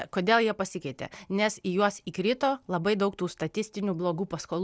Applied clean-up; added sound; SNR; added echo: none; none; none; none.